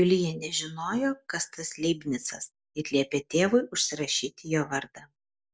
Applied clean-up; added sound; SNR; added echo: none; none; none; none.